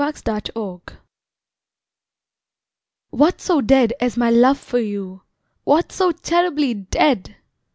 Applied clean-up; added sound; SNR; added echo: none; none; none; none.